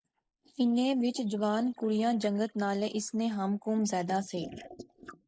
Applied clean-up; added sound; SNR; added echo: neural mask model Resemble Enhance denoiser.